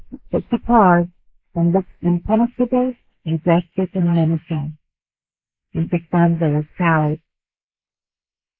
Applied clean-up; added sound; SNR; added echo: neural mask model Resemble Enhance denoiser.